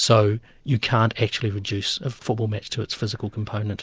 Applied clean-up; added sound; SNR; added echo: none; none; none; none.